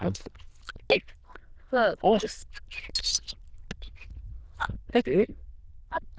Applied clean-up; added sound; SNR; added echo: neural diffusion model UNIVERSE++.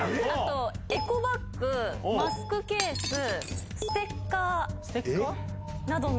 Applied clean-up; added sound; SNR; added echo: none; Shatter; 9 dB; none.